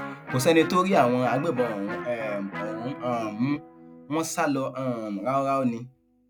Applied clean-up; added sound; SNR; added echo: none; Electric guitar; 13 dB; none.